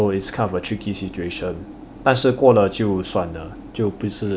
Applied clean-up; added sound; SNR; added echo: none; none; none; none.